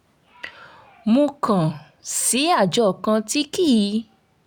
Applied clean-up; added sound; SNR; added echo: none; none; none; none.